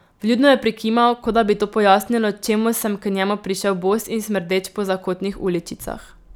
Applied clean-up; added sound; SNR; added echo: none; none; none; none.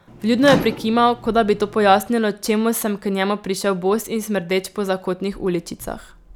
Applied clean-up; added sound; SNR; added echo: none; Microwave oven; 12 dB; none.